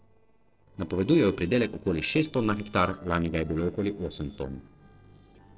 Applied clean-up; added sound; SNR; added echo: neural separator model SepFormer DNS4.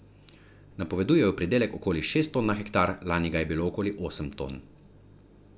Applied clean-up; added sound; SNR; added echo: none; none; none; none.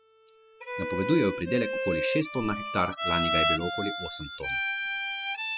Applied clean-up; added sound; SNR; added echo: classical method spectral subtraction.